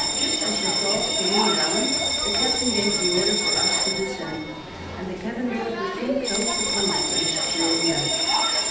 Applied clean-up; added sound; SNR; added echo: none; Bell; -5 dB; reverberation time 0.9 s.